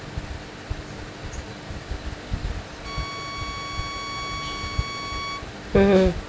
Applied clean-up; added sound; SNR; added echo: none; Bowed string instrument; 7 dB; none.